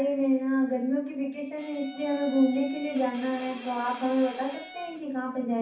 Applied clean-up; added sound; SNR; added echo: none; Bowed string instrument; 17 dB; reverberation time 0.6 s.